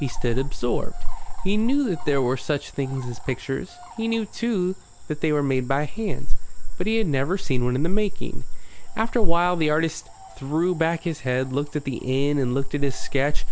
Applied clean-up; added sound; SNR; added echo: none; Cricket / Frog; -5 dB; none.